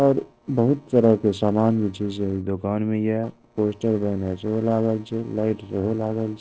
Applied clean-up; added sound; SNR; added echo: neural separator model SepFormer DNS4.